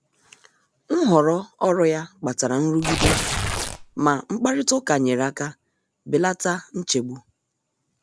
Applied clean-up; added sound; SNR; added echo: none; Tearing; 0 dB; none.